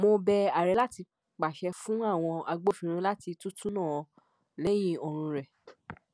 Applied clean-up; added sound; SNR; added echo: none; none; none; none.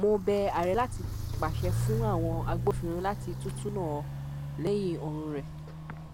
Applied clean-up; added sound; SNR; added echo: none; Walk, footsteps; 2 dB; none.